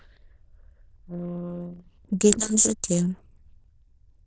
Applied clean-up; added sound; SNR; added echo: neural diffusion model UNIVERSE++.